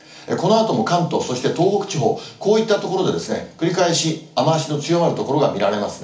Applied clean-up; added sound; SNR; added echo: none; none; none; reverberation time 0.4 s.